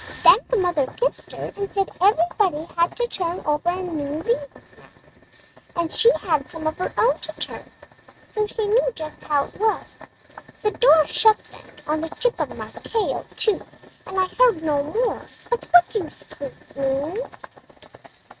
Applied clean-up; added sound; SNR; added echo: neural mask model RNNoise.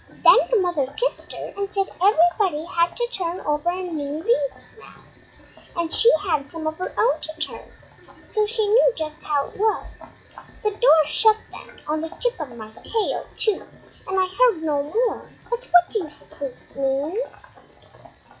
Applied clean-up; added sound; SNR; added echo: classical method log-MMSE.